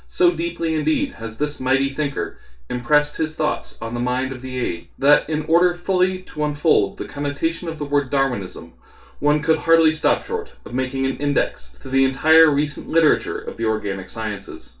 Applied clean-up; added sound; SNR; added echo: none; none; none; reverberation time 0.2 s.